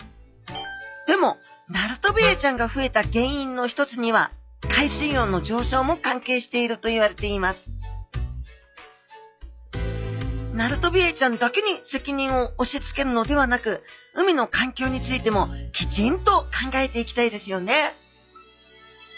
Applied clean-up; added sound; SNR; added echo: classical method log-MMSE.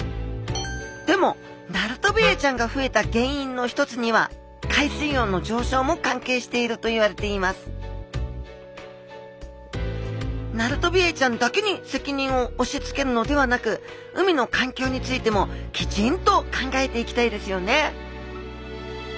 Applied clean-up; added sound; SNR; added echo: none; Wind instrument, woodwind instrument; 2 dB; none.